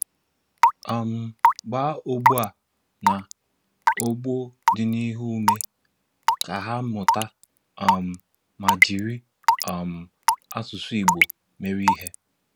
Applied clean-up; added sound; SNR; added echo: none; Raindrop / Drip / Water tap, faucet; -4 dB; none.